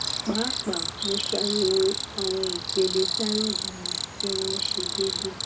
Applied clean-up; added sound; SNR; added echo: none; Cricket; 1 dB; reverberation time 0.1 s.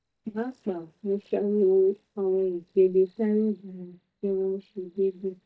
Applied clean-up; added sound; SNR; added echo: neural mask model DeepFilterNet 3.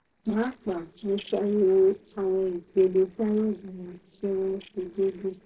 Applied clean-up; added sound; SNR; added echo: neural separator model SepFormer DNS4.